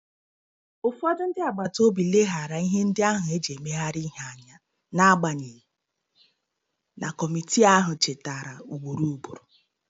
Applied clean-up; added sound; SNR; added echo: none; none; none; none.